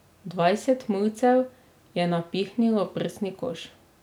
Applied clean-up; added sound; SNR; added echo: none; none; none; none.